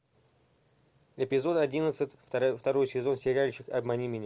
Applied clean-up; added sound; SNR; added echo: none; none; none; none.